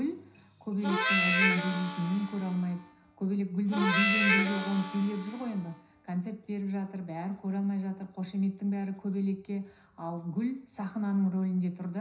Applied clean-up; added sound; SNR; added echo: none; Harmonica; 0 dB; reverberation time 0.5 s.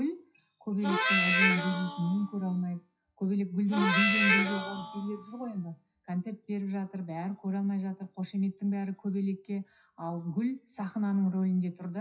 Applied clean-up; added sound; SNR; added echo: classical method WPE with log-MMSE.